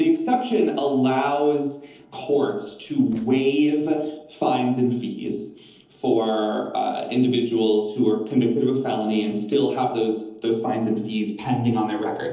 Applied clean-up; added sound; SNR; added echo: neural separator model SepFormer DNS4.